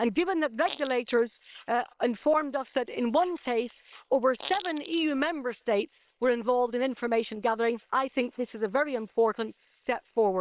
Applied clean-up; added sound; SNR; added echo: neural separator model SepFormer WHAM!.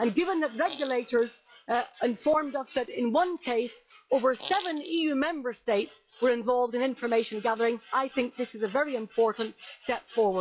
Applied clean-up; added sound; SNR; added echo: classical method log-MMSE.